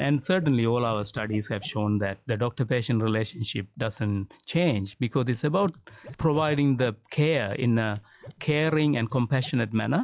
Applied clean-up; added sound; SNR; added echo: classical method log-MMSE.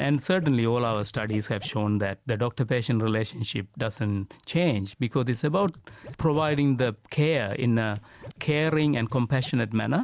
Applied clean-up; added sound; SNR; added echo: none; Scratching (performance technique); 18 dB; none.